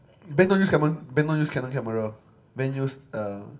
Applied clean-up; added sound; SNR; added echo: none; none; none; reverberation time 0.6 s.